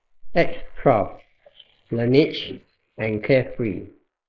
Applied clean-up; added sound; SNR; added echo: neural mask model Resemble Enhance denoiser.